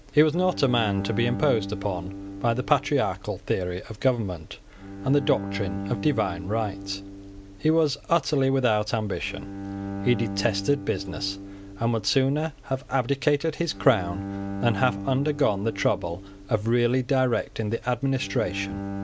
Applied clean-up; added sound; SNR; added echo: none; Bowed string instrument; 10 dB; none.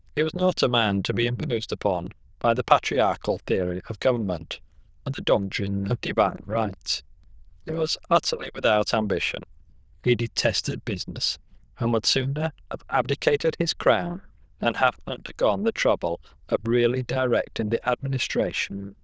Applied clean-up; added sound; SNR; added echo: neural diffusion model UNIVERSE++.